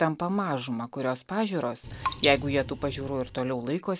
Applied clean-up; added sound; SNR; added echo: none; Raindrop; 8 dB; none.